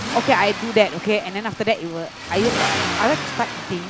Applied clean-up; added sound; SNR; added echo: none; Accelerating, revving, vroom; 5 dB; none.